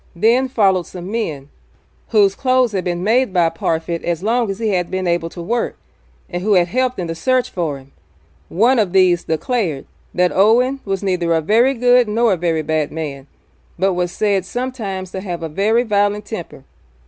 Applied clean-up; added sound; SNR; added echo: none; none; none; none.